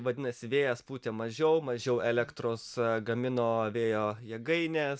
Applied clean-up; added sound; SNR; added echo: none; none; none; none.